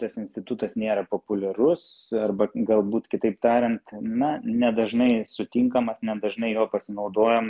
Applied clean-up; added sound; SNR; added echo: none; none; none; none.